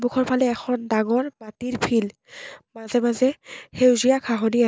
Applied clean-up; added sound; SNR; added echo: none; none; none; none.